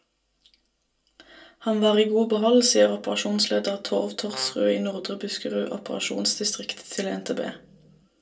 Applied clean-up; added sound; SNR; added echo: none; Brass instrument; 16 dB; reverberation time 0.2 s.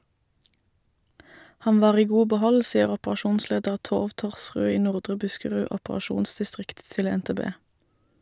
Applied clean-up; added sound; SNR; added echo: none; none; none; none.